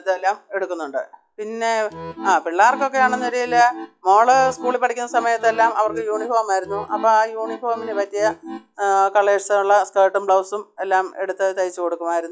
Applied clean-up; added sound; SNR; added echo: classical method log-MMSE.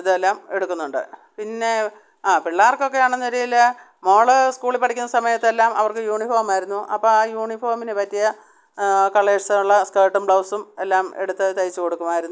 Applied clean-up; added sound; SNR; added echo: none; none; none; none.